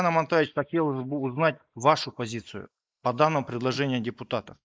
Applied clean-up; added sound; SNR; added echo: neural mask model Resemble Enhance denoiser.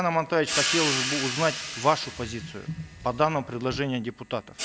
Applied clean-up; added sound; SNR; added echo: none; Cymbal; 5 dB; none.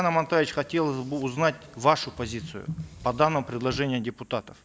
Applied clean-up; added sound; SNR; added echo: none; none; none; none.